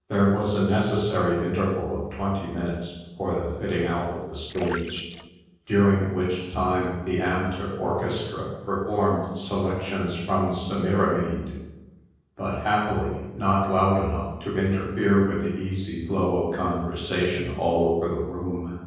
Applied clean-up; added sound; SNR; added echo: neural separator model SepFormer DNS4.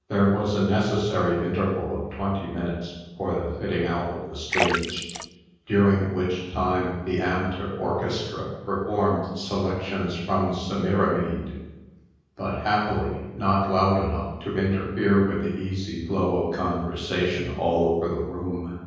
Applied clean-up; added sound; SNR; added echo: none; Splash, splatter; 6 dB; reverberation time 1.3 s.